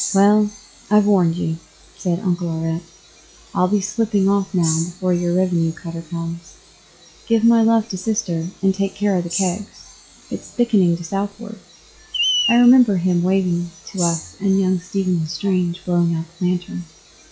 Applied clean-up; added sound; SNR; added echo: classical method log-MMSE.